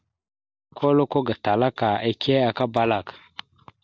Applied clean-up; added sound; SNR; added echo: none; none; none; none.